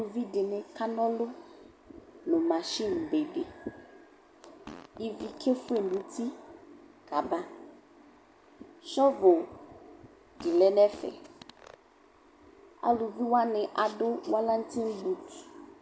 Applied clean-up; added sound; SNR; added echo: none; Fart; 20 dB; none.